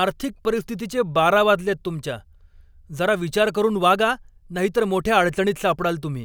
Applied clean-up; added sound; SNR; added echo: none; none; none; none.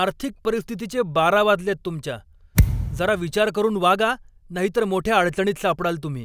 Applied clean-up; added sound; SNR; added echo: none; Thump, thud; 0 dB; none.